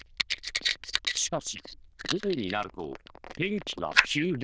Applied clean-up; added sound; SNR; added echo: neural diffusion model UNIVERSE++.